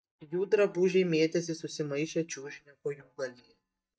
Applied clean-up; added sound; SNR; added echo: neural mask model DeepFilterNet 3.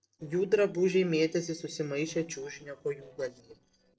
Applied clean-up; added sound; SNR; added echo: neural separator model SepFormer DNS4.